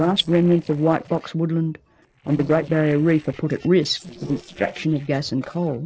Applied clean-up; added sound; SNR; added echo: neural separator model SepFormer DNS4.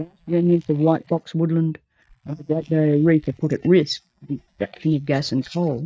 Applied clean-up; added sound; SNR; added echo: neural mask model DeepFilterNet 3.